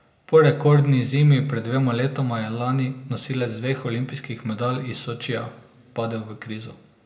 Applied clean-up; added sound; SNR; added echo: none; none; none; reverberation time 1.8 s.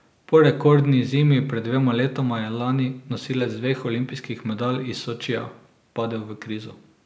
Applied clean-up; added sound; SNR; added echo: none; none; none; none.